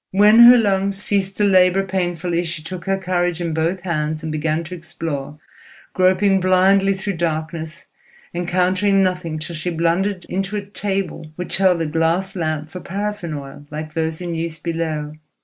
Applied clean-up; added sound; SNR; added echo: none; none; none; none.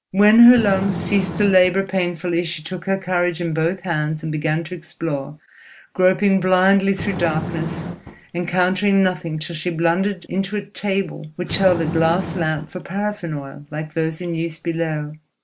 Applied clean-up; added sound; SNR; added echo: none; Fire; 12 dB; none.